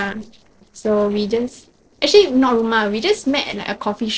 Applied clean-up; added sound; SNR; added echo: neural separator model SepFormer DNS4.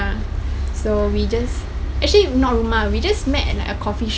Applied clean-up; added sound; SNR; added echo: none; none; none; none.